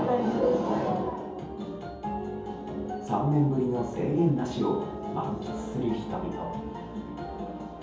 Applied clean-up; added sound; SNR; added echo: none; none; none; reverberation time 0.7 s.